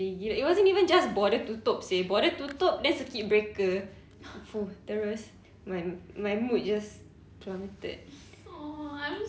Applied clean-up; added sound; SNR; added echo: none; none; none; none.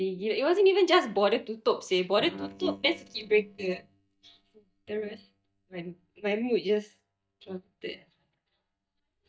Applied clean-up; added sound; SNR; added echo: neural mask model DeepFilterNet 3.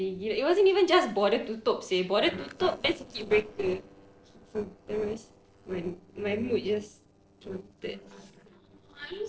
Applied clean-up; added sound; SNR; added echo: neural separator model SepFormer DNS4.